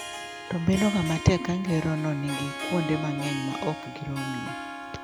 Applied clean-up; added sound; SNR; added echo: none; Harp; 7 dB; none.